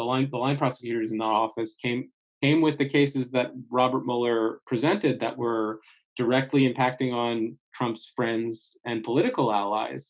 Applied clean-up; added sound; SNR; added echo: none; none; none; none.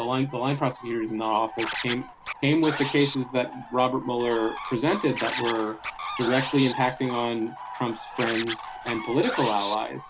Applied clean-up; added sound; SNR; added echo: none; Scratching (performance technique) + Bird; 9 dB; none.